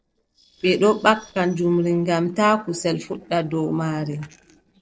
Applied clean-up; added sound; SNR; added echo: neural separator model SepFormer DNS4.